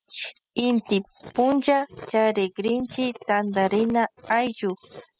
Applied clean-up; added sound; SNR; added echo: classical method spectral subtraction.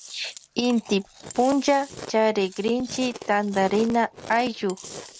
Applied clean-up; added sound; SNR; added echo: none; Chewing, mastication; 17 dB; none.